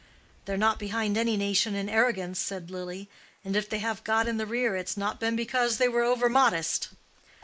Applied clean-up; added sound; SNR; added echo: neural mask model Resemble Enhance denoiser.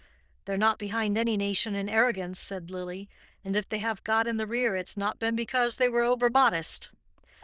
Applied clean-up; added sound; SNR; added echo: neural diffusion model UNIVERSE++.